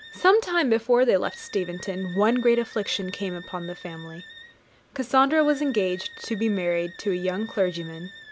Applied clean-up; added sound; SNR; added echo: none; Wind instrument, woodwind instrument; 19 dB; none.